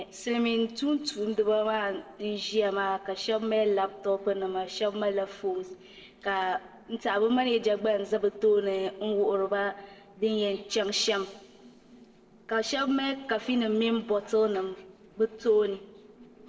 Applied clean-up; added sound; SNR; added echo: neural separator model SepFormer DNS4.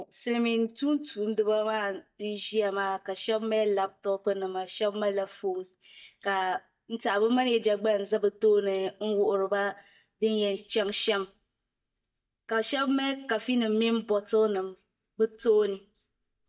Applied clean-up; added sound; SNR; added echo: neural mask model DeepFilterNet 3.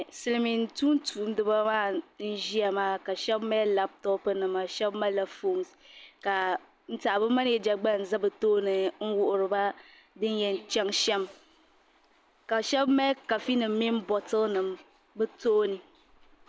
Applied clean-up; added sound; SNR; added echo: none; none; none; none.